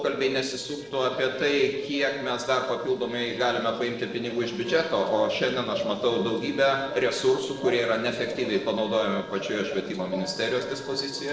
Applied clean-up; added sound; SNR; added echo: neural separator model SepFormer DNS4.